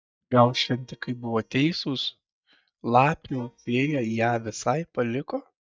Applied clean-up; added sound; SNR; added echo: neural mask model DeepFilterNet 3.